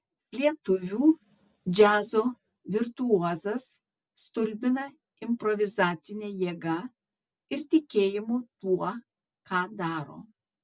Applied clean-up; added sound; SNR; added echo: none; none; none; none.